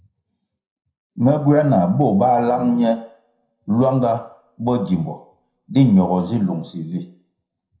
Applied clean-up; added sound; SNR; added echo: none; none; none; reverberation time 0.5 s.